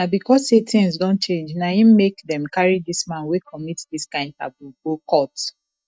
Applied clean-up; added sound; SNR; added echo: neural mask model DeepFilterNet 3.